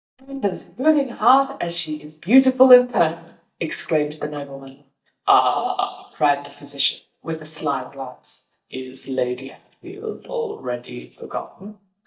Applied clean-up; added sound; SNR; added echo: neural mask model DeepFilterNet 3.